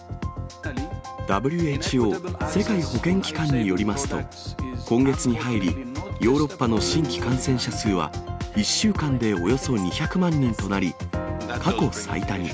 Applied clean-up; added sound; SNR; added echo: none; none; none; none.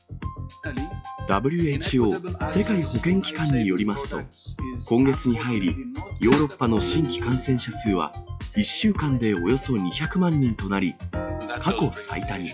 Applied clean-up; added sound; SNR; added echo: classical method log-MMSE.